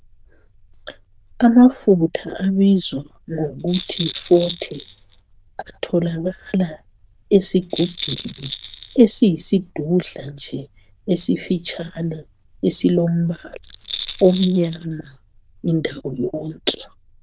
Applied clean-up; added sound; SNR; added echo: neural diffusion model UNIVERSE++.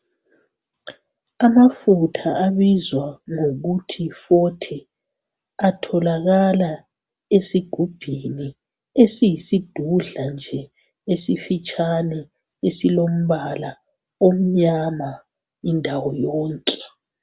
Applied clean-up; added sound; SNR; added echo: none; none; none; none.